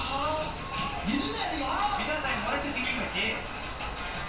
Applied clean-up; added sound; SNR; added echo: none; none; none; none.